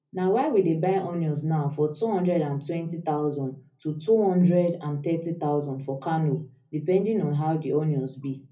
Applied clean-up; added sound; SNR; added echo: none; none; none; reverberation time 0.4 s.